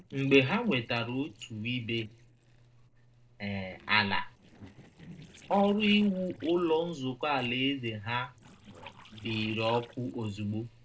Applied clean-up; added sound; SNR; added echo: neural separator model SepFormer DNS4.